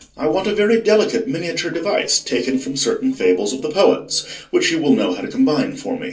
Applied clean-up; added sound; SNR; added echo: neural separator model SepFormer DNS4.